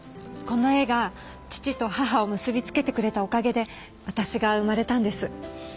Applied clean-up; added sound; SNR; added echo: none; none; none; none.